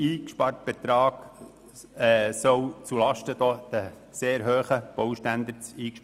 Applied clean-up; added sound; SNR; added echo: none; none; none; none.